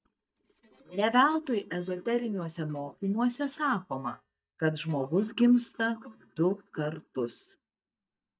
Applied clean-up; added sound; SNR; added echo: neural mask model DeepFilterNet 3.